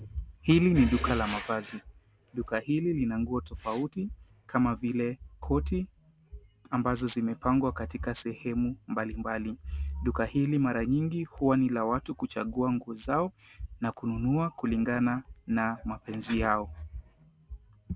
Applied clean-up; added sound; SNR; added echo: none; none; none; none.